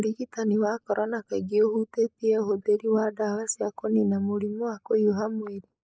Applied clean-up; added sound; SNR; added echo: neural mask model Resemble Enhance denoiser.